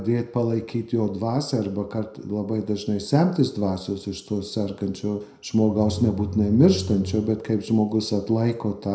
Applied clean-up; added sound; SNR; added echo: none; Bowed string instrument; 9 dB; reverberation time 0.5 s.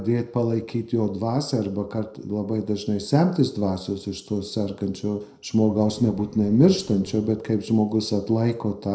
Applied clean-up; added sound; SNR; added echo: neural separator model SepFormer DNS4.